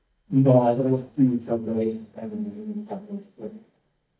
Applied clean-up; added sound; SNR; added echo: neural mask model DeepFilterNet 3.